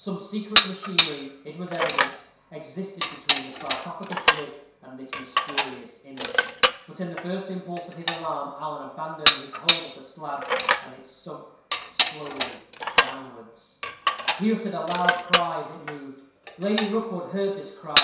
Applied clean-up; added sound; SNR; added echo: none; Dishes, pots, and pans; -5 dB; reverberation time 0.7 s.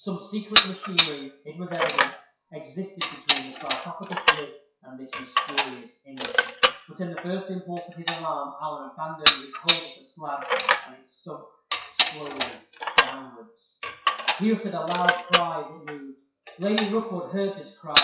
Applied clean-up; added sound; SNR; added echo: classical method WPE with log-MMSE.